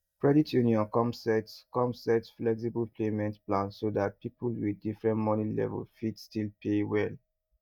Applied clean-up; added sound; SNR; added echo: neural mask model DeepFilterNet 3.